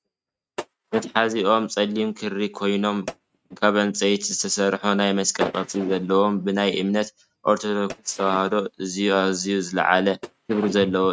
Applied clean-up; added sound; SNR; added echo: neural mask model RNNoise.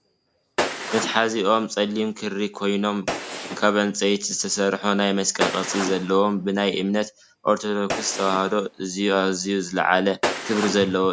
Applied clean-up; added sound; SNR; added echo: none; Gunshot, gunfire; 10 dB; none.